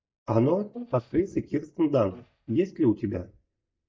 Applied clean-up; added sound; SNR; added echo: neural mask model DeepFilterNet 3.